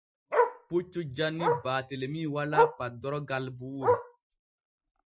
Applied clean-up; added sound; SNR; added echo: classical method Wiener filter.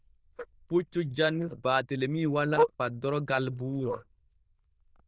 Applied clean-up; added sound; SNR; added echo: neural diffusion model UNIVERSE++.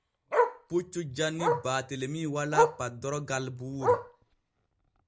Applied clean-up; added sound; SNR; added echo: none; Bark; -2 dB; none.